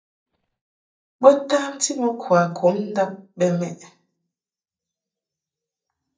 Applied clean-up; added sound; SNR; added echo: neural mask model DeepFilterNet 3.